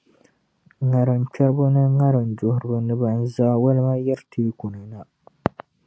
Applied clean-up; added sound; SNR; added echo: none; none; none; none.